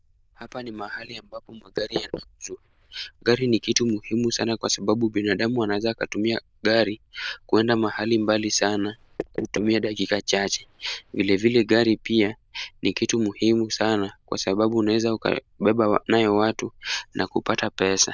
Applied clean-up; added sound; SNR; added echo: neural diffusion model UNIVERSE++.